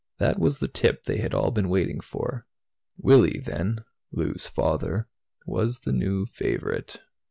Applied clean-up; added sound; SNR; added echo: none; none; none; none.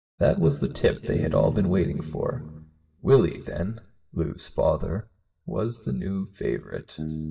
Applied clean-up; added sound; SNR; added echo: neural mask model DeepFilterNet 3.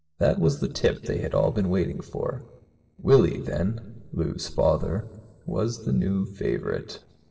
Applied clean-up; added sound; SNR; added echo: neural separator model SepFormer DNS4.